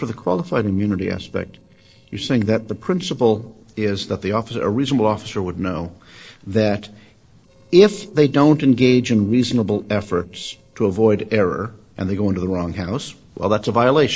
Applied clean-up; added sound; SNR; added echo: neural separator model SepFormer DNS4.